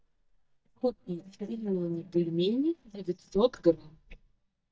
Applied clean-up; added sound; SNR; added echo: neural mask model DeepFilterNet 3.